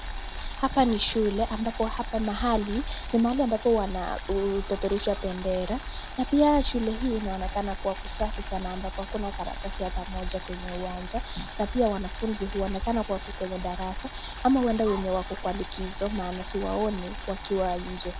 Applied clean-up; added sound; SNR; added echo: none; Boiling; 6 dB; none.